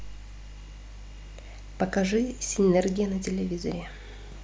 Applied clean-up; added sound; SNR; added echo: none; none; none; none.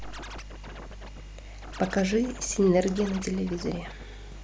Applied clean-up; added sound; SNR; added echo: none; Scratching (performance technique); 16 dB; none.